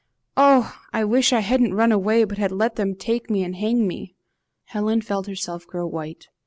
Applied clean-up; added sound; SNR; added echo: none; none; none; none.